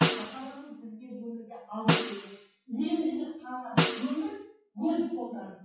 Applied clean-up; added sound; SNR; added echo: classical method WPE with log-MMSE.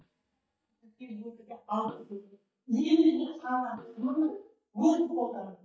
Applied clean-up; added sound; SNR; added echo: neural mask model DeepFilterNet 3.